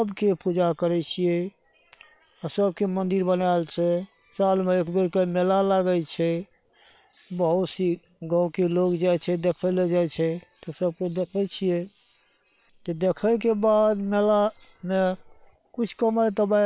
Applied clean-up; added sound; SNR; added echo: neural separator model SepFormer WHAM!.